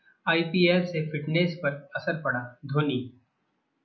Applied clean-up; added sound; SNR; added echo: none; none; none; none.